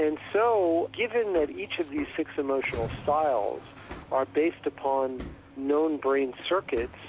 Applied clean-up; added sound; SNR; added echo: none; Cricket / Waves, surf + Hammer; 16 dB; none.